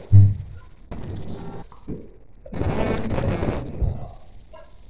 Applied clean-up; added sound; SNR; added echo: neural separator model SepFormer DNS4.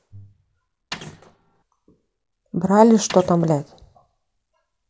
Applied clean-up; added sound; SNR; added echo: none; Mechanisms; 15 dB; none.